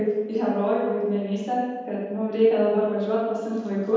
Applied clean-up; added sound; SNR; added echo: none; none; none; reverberation time 1.2 s.